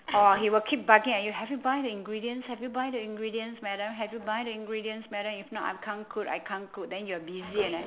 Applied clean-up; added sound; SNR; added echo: none; none; none; none.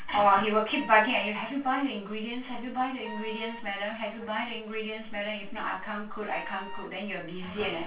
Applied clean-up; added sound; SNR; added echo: none; Wind instrument, woodwind instrument; 16 dB; reverberation time 0.2 s.